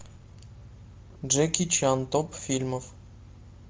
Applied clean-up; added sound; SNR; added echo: none; Engine starting / Car; 18 dB; none.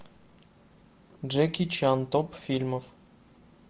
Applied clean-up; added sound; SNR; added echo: none; none; none; none.